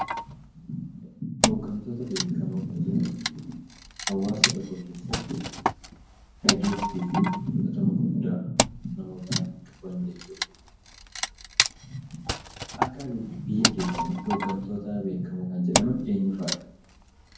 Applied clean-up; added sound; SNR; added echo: none; Wood; 1 dB; reverberation time 0.9 s.